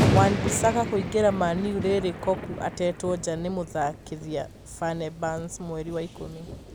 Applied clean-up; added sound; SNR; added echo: none; Thunder; 3 dB; none.